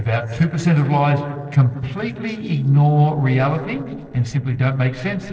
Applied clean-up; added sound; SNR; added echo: neural separator model SepFormer DNS4.